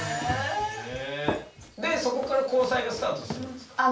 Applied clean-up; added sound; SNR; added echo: none; Run; 11 dB; reverberation time 0.3 s.